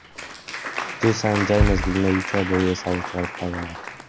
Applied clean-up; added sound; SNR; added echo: none; Applause + Bass drum; 4 dB; none.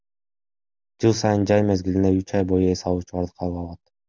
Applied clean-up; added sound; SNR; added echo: none; none; none; none.